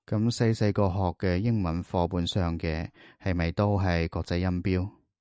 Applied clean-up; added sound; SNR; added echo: none; none; none; none.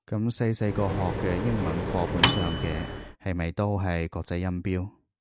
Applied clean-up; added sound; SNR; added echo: none; Microwave oven; 0 dB; none.